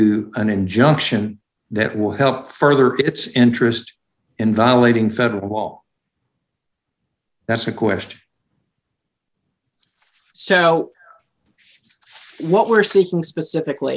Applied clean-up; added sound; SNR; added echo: none; none; none; none.